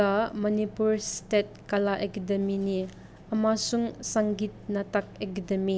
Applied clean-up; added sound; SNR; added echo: none; none; none; none.